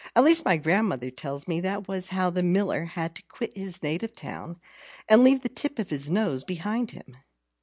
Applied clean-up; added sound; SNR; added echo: none; none; none; none.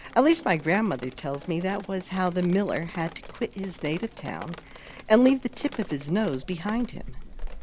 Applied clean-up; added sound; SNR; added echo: none; Drip; 13 dB; none.